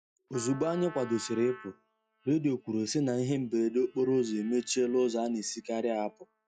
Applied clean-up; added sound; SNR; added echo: classical method log-MMSE.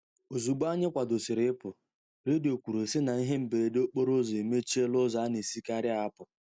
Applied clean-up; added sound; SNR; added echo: none; none; none; none.